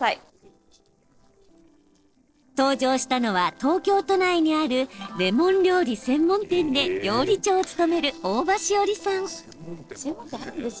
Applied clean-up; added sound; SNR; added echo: neural separator model SepFormer DNS4.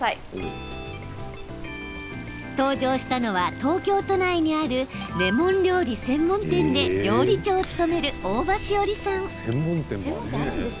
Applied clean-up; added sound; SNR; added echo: none; Water; 16 dB; none.